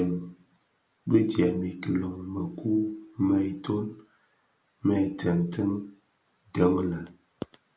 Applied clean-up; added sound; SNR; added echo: none; none; none; none.